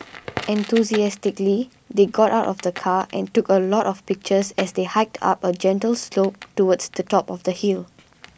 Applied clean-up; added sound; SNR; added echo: none; Crackle; 19 dB; none.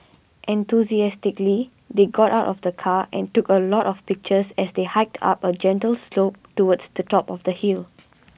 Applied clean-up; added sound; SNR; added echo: none; none; none; none.